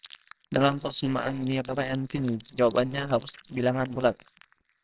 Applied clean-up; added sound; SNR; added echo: neural separator model SepFormer WHAMR!.